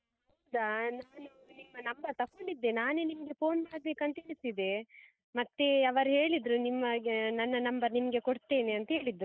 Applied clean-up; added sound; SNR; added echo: neural mask model DeepFilterNet 3.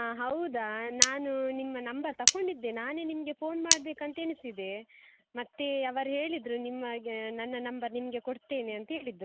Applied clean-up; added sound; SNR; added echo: none; Cutlery, silverware; -3 dB; none.